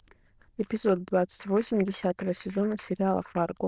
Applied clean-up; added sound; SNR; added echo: neural diffusion model UNIVERSE++.